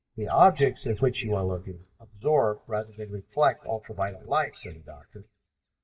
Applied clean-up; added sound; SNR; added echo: neural mask model DeepFilterNet 3.